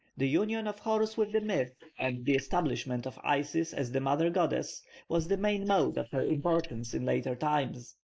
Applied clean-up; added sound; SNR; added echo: neural mask model Resemble Enhance denoiser.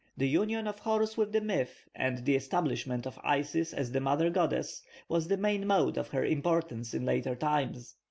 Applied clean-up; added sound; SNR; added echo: none; none; none; none.